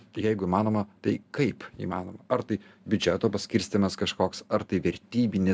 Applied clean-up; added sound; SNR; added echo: none; none; none; none.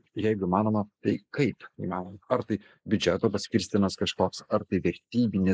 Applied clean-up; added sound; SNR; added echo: neural mask model Resemble Enhance denoiser.